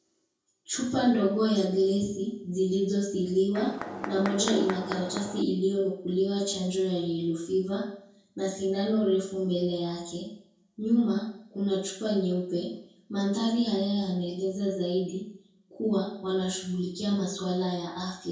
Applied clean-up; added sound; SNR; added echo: none; Mechanisms; 8 dB; reverberation time 0.6 s.